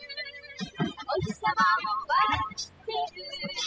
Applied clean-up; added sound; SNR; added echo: classical method spectral subtraction.